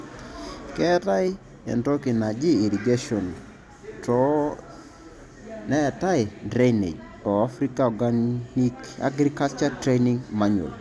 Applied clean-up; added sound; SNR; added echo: none; none; none; none.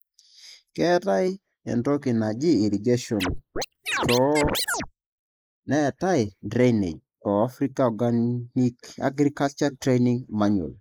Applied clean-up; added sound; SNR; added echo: neural mask model Resemble Enhance denoiser.